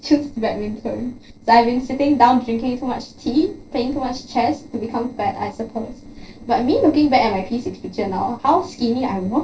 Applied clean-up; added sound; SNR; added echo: neural separator model SepFormer DNS4.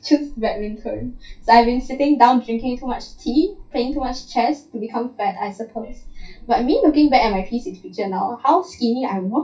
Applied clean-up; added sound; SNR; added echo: classical method WPE with log-MMSE.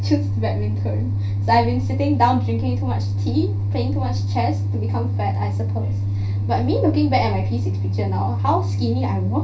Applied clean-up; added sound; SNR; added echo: none; Meow; 18 dB; reverberation time 0.4 s.